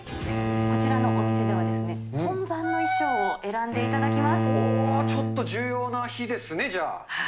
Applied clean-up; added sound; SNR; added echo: none; Bowed string instrument + Wind instrument, woodwind instrument; -3 dB; none.